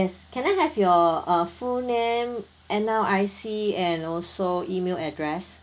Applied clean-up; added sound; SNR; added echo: none; none; none; none.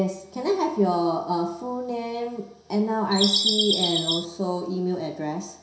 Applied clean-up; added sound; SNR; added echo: none; Bird vocalization, bird call, bird song; -2 dB; reverberation time 0.7 s.